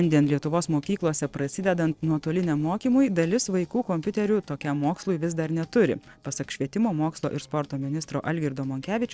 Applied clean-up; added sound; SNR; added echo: neural separator model SepFormer DNS4.